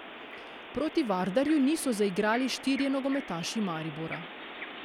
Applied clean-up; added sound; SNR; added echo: none; Bird vocalization, bird call, bird song; 13 dB; none.